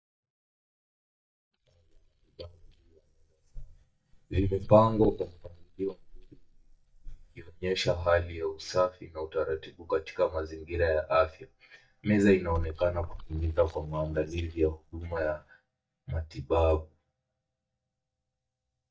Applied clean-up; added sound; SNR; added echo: neural mask model DeepFilterNet 3.